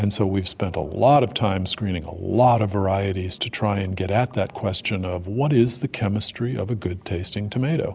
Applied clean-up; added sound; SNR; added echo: none; none; none; none.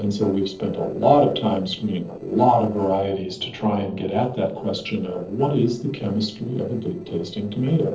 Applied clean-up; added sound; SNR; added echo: neural separator model SepFormer DNS4.